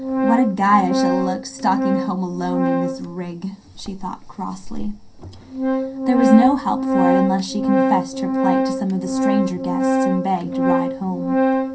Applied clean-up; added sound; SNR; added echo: none; Organ; -1 dB; reverberation time 0.3 s.